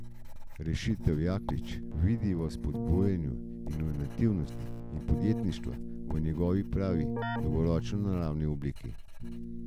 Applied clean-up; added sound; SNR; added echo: none; Keyboard (musical) + Writing; 5 dB; none.